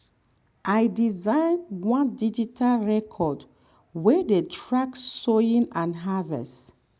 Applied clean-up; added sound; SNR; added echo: none; none; none; none.